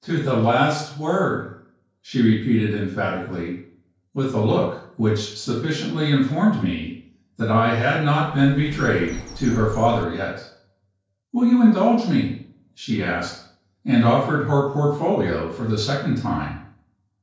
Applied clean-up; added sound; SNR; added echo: neural separator model SepFormer DNS4.